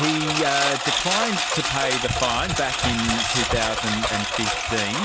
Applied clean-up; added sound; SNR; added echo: none; Engine; -2 dB; none.